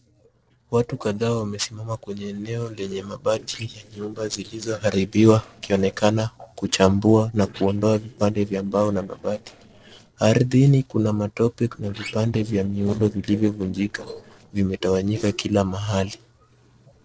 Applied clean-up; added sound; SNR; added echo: neural separator model SepFormer DNS4.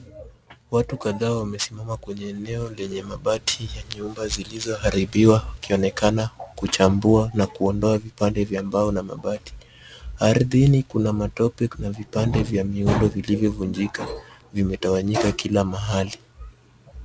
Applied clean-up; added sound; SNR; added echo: none; none; none; none.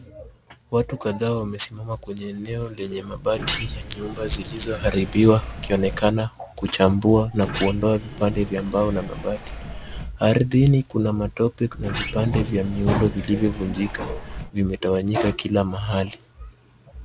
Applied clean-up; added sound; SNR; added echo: none; Sliding door; 11 dB; none.